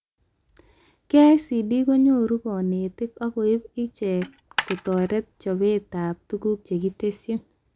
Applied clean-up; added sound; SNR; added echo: none; Coin (dropping); 10 dB; none.